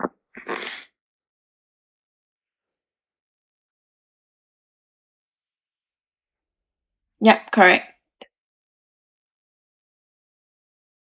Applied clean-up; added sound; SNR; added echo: neural mask model Resemble Enhance denoiser.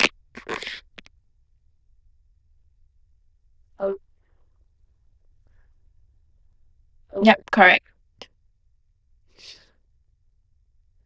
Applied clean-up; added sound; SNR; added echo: neural diffusion model UNIVERSE++.